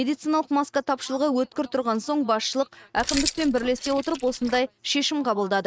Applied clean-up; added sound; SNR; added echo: neural mask model RNNoise.